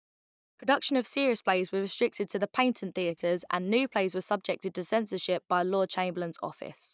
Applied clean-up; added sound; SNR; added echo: neural mask model DeepFilterNet 3.